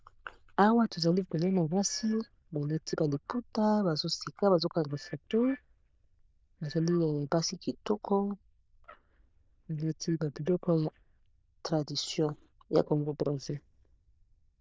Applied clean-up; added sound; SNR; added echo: neural diffusion model UNIVERSE++.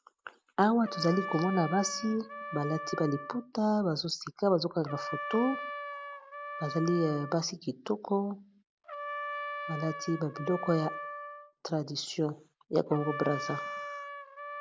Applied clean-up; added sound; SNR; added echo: none; Trumpet; 9 dB; none.